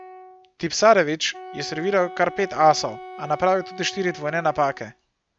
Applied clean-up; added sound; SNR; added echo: none; Wind instrument, woodwind instrument; 17 dB; none.